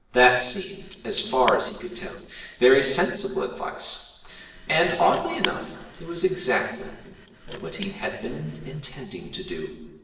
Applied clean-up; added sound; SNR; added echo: neural separator model SepFormer DNS4.